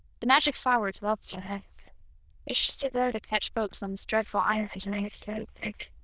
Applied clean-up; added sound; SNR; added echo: neural diffusion model UNIVERSE++.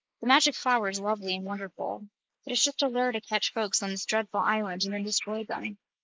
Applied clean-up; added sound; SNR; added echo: neural mask model Resemble Enhance denoiser.